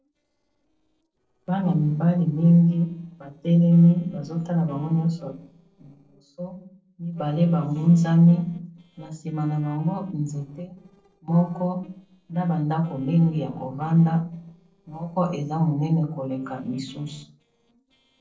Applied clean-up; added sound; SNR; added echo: neural separator model SepFormer DNS4.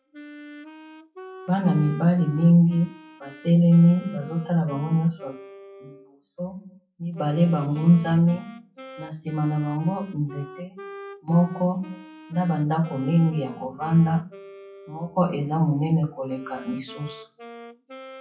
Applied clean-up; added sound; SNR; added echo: classical method WPE with log-MMSE.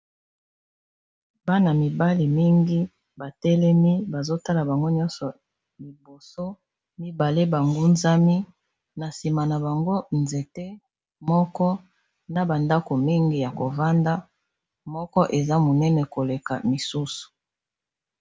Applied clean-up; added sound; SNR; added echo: none; none; none; none.